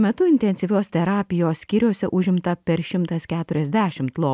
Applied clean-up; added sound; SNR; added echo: none; none; none; none.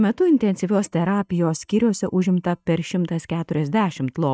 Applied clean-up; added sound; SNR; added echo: neural mask model DeepFilterNet 3.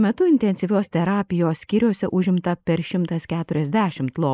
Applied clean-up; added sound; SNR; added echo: neural mask model Resemble Enhance denoiser.